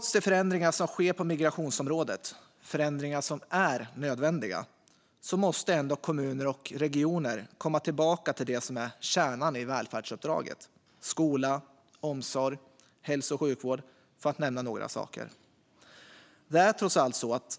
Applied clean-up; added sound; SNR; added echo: none; none; none; none.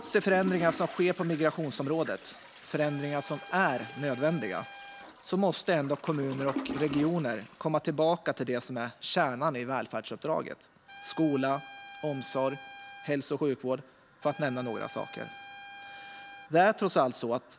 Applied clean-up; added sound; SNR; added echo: none; Trumpet + Toilet flush; 15 dB; none.